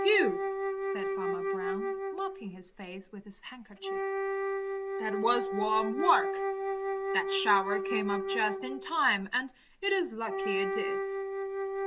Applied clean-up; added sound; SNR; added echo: none; Wind instrument, woodwind instrument; 1 dB; none.